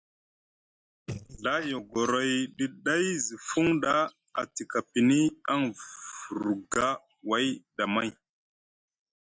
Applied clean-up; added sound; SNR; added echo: neural mask model DeepFilterNet 3.